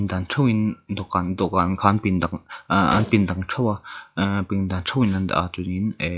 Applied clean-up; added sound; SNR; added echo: classical method log-MMSE.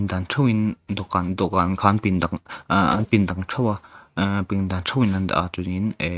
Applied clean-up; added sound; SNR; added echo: neural mask model RNNoise.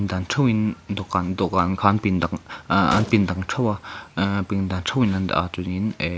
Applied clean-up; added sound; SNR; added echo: none; Gunshot, gunfire; 17 dB; none.